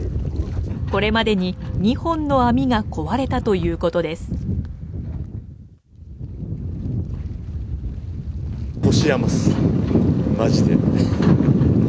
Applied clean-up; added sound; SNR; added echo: none; none; none; none.